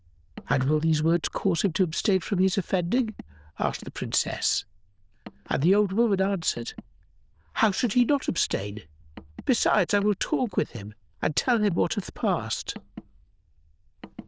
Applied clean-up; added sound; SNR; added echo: neural diffusion model UNIVERSE++.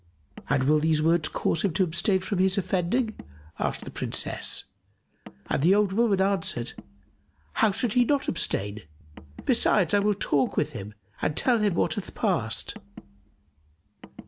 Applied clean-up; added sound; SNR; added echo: none; Car; 20 dB; none.